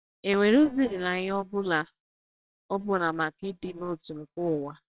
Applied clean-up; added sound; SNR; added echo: neural separator model SepFormer WHAMR!.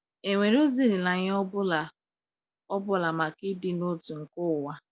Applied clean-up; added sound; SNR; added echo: none; none; none; none.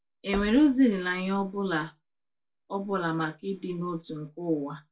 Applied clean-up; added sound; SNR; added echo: none; Knock; 17 dB; reverberation time 0.2 s.